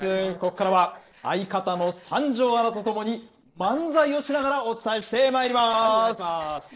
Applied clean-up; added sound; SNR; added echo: neural separator model SepFormer DNS4.